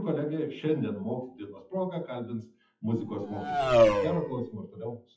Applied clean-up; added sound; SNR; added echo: classical method WPE with log-MMSE.